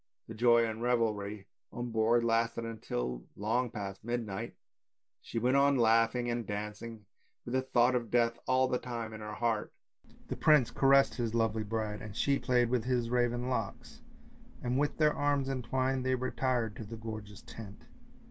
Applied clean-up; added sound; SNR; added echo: none; none; none; none.